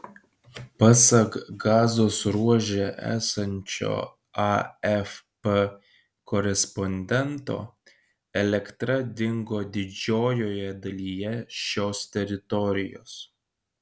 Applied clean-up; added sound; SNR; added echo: none; none; none; none.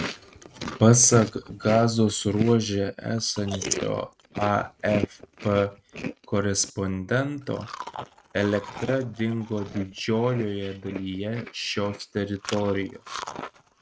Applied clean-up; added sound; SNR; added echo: neural mask model RNNoise.